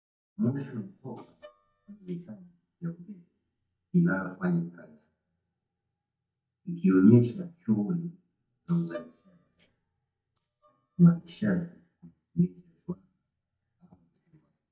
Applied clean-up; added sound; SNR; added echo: neural mask model DeepFilterNet 3.